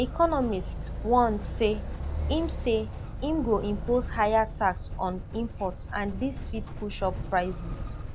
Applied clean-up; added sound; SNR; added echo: none; Motor vehicle (road); 5 dB; none.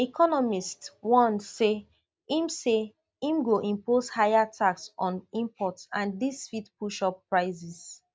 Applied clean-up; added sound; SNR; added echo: none; none; none; none.